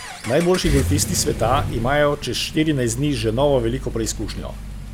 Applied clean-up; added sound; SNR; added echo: none; Accelerating, revving, vroom; 6 dB; none.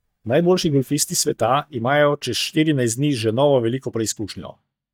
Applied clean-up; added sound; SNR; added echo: neural mask model DeepFilterNet 3.